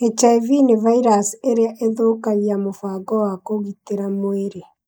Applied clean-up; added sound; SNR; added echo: neural mask model Resemble Enhance denoiser.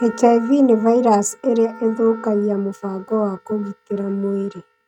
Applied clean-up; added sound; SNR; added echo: neural mask model RNNoise.